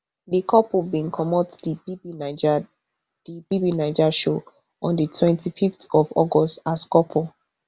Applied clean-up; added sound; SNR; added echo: none; none; none; none.